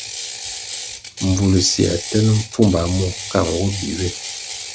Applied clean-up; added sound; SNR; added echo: none; Ratchet, pawl; 10 dB; none.